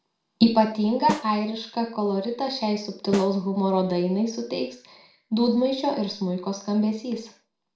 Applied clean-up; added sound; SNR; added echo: none; Snare drum; 11 dB; reverberation time 0.4 s.